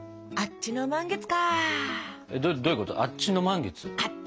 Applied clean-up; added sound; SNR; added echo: none; none; none; none.